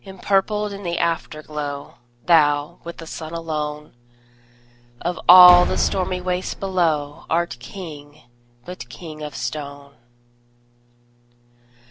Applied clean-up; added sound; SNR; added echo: none; Slam; 4 dB; none.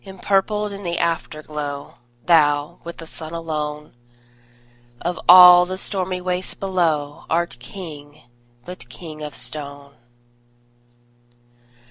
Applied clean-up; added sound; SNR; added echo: none; none; none; none.